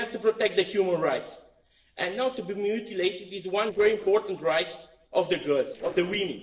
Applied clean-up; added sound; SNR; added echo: neural separator model SepFormer DNS4.